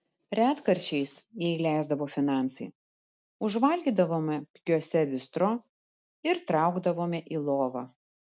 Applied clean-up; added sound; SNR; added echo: none; none; none; none.